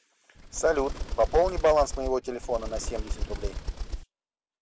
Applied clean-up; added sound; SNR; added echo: none; Bird; 5 dB; none.